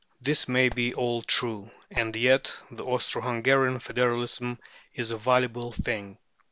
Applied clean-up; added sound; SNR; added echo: none; Fireworks; 19 dB; none.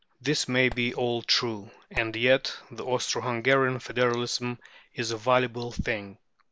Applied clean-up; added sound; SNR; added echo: neural mask model Resemble Enhance denoiser.